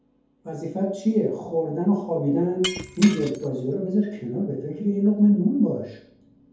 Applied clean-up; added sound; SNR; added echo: none; Shatter; 13 dB; reverberation time 0.7 s.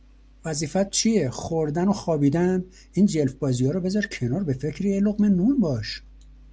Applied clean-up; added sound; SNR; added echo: none; none; none; none.